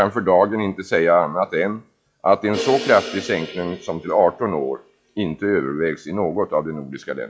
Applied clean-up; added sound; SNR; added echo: classical method log-MMSE.